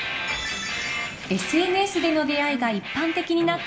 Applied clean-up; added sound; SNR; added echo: none; none; none; none.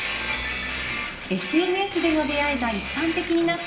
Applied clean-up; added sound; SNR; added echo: none; Domestic sounds, home sounds; 9 dB; reverberation time 1.1 s.